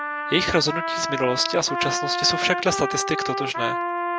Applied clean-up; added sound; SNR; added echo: none; Trumpet; 2 dB; none.